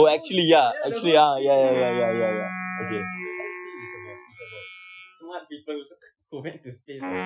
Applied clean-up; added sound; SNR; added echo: classical method Wiener filter.